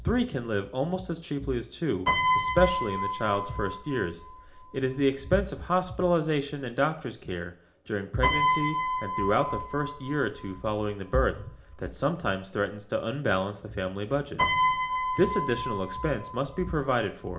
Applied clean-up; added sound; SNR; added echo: none; Piano; 4 dB; reverberation time 0.4 s.